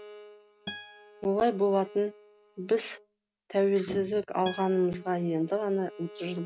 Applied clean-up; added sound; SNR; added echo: none; Acoustic guitar + Bowed string instrument; 18 dB; none.